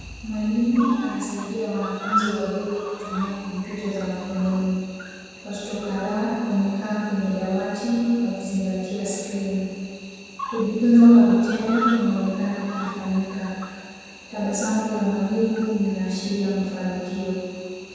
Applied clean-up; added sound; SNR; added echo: none; Cricket; 13 dB; reverberation time 2.1 s.